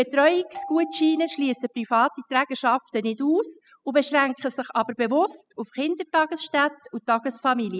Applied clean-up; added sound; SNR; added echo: classical method spectral subtraction.